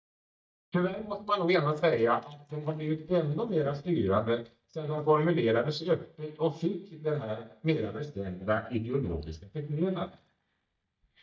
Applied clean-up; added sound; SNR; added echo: neural mask model DeepFilterNet 3.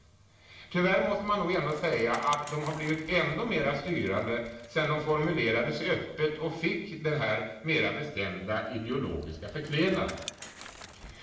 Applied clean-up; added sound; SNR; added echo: none; Bicycle; 19 dB; reverberation time 0.7 s.